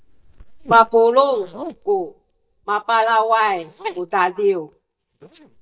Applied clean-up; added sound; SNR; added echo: neural mask model DeepFilterNet 3.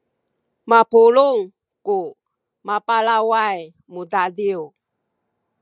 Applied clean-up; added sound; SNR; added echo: none; none; none; none.